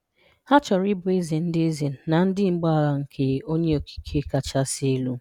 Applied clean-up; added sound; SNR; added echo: none; none; none; none.